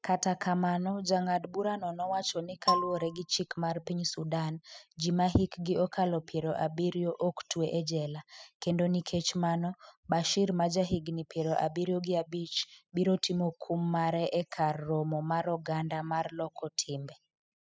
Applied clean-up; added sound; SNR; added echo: classical method spectral subtraction.